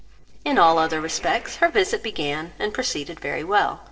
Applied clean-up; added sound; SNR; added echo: neural separator model SepFormer DNS4.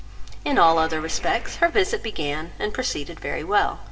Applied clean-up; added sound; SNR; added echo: none; Gunshot, gunfire; 20 dB; reverberation time 0.7 s.